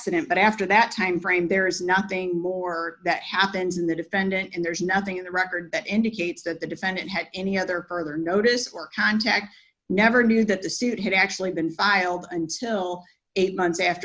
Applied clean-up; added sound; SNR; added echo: none; none; none; none.